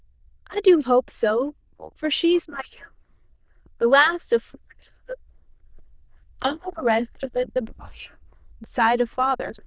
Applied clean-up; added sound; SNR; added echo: neural diffusion model UNIVERSE++.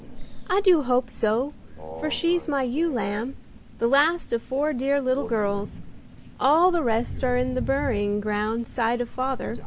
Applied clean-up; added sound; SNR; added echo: none; Crow; 10 dB; none.